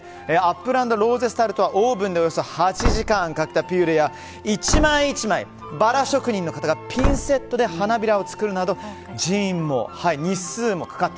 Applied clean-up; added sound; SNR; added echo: none; Slam / Wood; 5 dB; none.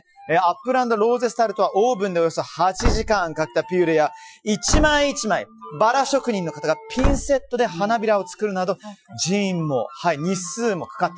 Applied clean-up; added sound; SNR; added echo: classical method Wiener filter.